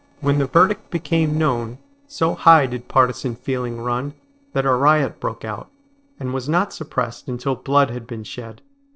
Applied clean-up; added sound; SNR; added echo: neural separator model SepFormer DNS4.